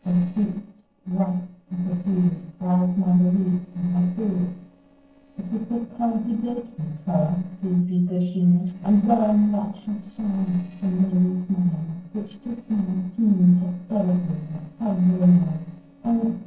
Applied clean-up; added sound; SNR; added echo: neural separator model SepFormer DNS4.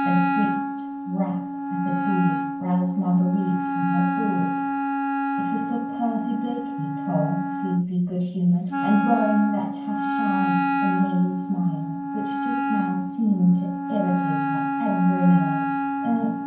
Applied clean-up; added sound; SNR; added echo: none; Wind instrument, woodwind instrument; 2 dB; reverberation time 0.9 s.